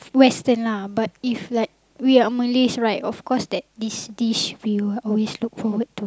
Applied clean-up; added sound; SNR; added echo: none; none; none; none.